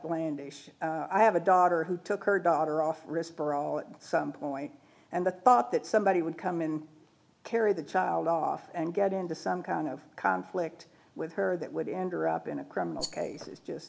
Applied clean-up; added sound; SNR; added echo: none; Rattle; 13 dB; none.